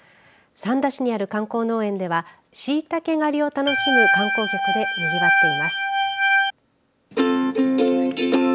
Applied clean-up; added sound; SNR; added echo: none; Organ; -4 dB; none.